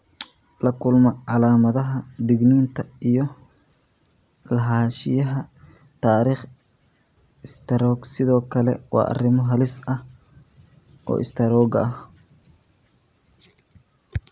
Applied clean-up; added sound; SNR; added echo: none; none; none; none.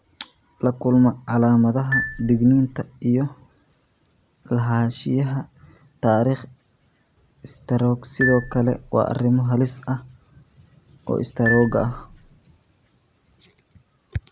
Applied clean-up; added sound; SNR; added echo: none; Marimba, xylophone; 9 dB; none.